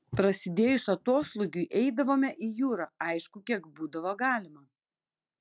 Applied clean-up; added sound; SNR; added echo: none; none; none; none.